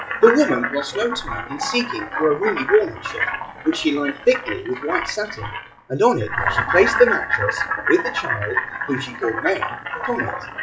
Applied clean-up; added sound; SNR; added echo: classical method WPE with log-MMSE.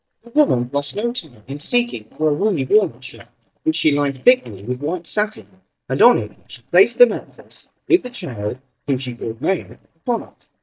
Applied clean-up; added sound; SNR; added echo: neural mask model DeepFilterNet 3.